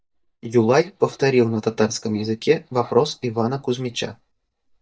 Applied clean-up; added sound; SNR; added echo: neural mask model DeepFilterNet 3.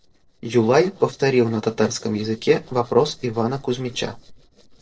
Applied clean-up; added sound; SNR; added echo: neural separator model SepFormer DNS4.